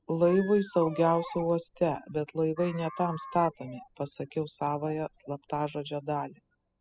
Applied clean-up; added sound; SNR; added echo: classical method spectral subtraction.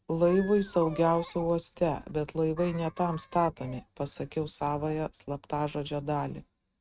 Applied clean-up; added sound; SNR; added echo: neural mask model RNNoise.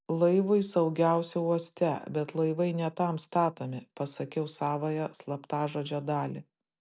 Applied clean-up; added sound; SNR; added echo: none; none; none; none.